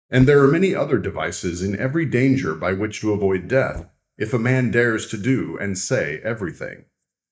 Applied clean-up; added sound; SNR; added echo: neural mask model DeepFilterNet 3.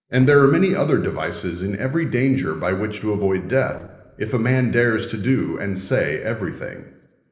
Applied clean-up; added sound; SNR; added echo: neural separator model SepFormer DNS4.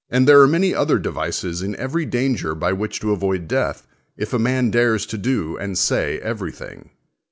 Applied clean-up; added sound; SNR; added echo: none; none; none; none.